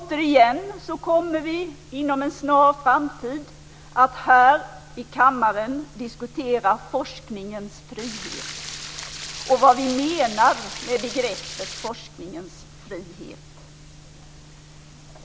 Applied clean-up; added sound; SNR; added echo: none; Stream; 12 dB; none.